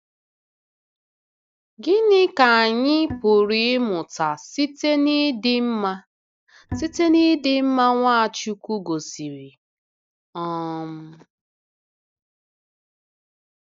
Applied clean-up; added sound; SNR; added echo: neural mask model DeepFilterNet 3.